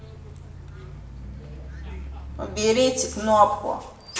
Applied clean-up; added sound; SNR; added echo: none; Bus; 12 dB; reverberation time 1.0 s.